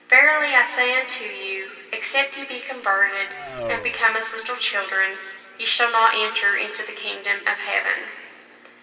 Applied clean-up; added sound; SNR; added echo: none; Race car, auto racing; 13 dB; reverberation time 2.4 s.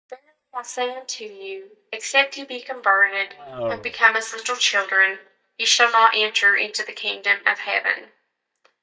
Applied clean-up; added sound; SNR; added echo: neural mask model DeepFilterNet 3.